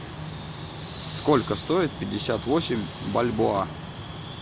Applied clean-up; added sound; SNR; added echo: none; none; none; none.